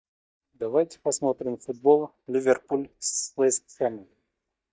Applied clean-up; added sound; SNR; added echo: neural mask model DeepFilterNet 3.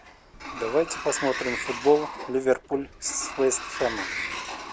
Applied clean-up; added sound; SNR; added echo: none; Sliding door; 8 dB; none.